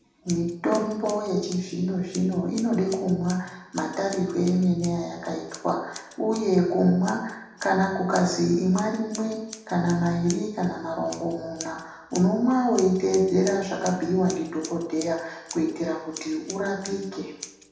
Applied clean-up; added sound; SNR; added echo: none; Scissors; 19 dB; reverberation time 0.8 s.